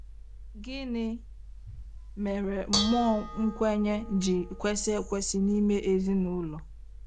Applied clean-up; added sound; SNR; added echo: none; Dishes, pots, and pans / Bell; 9 dB; none.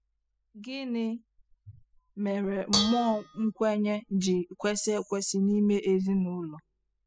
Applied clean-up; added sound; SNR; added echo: classical method spectral subtraction.